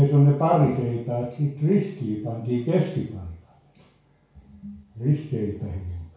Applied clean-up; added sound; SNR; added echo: none; none; none; reverberation time 0.6 s.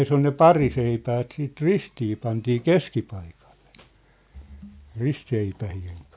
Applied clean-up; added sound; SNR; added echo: none; none; none; none.